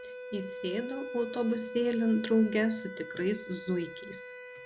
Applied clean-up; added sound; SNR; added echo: none; Wind instrument, woodwind instrument; 11 dB; none.